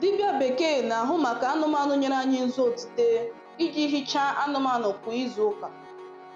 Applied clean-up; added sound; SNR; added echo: none; Piano; 19 dB; none.